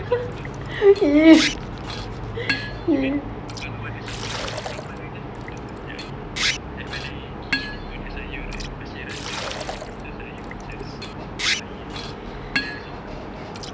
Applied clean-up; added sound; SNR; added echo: none; Liquid; 8 dB; none.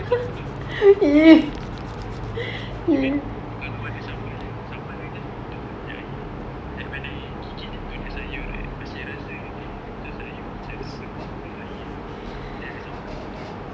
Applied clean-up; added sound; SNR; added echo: none; none; none; none.